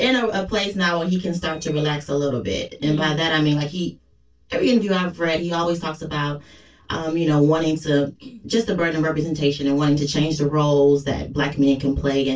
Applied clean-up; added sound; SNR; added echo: neural separator model SepFormer DNS4.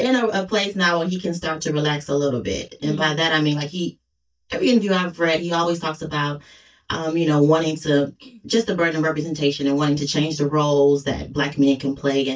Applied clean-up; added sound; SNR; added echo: neural mask model DeepFilterNet 3.